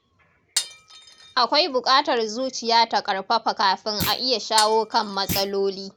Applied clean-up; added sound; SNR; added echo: none; Thump, thud + Glass; 9 dB; none.